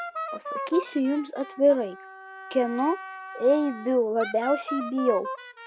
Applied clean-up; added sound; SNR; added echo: none; Wind instrument, woodwind instrument; 11 dB; none.